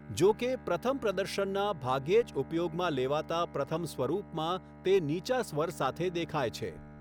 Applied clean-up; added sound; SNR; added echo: none; Bowed string instrument; 17 dB; none.